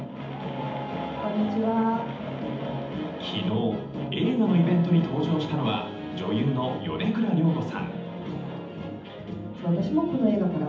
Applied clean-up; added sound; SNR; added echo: none; none; none; reverberation time 0.8 s.